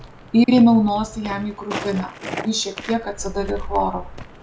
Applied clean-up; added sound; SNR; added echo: none; Walk, footsteps; 15 dB; none.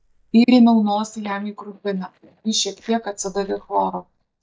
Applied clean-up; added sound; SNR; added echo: neural mask model DeepFilterNet 3.